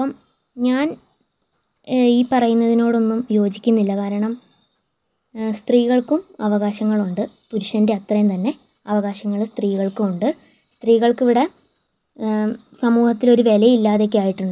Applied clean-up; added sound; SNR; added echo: none; none; none; none.